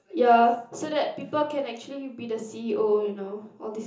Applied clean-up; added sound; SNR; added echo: none; none; none; reverberation time 0.8 s.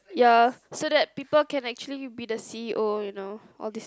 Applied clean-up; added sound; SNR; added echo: none; none; none; none.